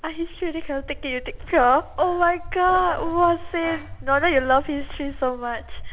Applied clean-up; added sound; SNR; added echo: none; Walk, footsteps; 11 dB; none.